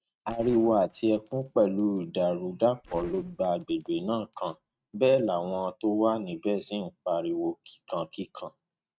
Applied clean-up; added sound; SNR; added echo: neural mask model RNNoise.